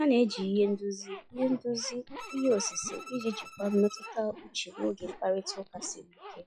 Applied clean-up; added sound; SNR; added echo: classical method log-MMSE.